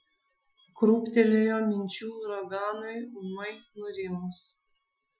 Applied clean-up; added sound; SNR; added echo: classical method Wiener filter.